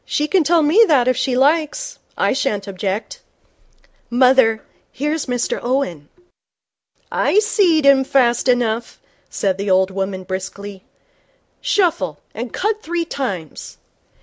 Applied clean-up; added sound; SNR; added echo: none; none; none; none.